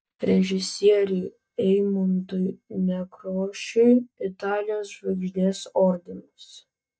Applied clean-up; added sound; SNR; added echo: neural mask model DeepFilterNet 3.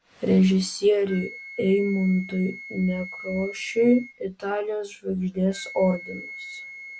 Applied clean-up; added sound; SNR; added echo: none; Wind instrument, woodwind instrument; 16 dB; none.